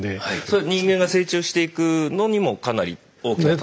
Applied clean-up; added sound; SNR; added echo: none; none; none; none.